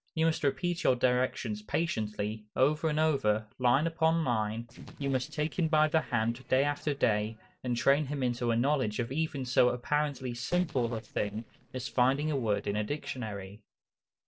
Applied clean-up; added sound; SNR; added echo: neural separator model SepFormer DNS4.